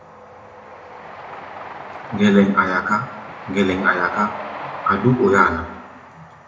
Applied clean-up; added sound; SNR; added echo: none; Train; 13 dB; reverberation time 0.7 s.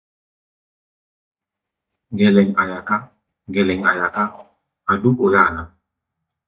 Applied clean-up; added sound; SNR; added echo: neural mask model DeepFilterNet 3.